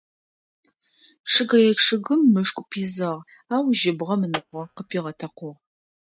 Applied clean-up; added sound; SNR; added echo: neural mask model RNNoise.